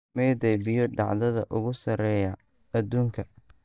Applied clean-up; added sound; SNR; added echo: neural mask model DeepFilterNet 3.